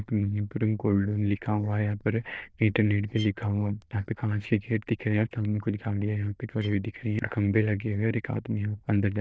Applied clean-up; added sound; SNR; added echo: neural diffusion model UNIVERSE++.